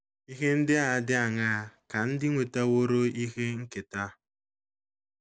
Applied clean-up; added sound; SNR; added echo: none; none; none; none.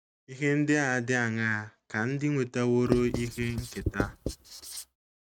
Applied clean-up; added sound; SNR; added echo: neural mask model RNNoise.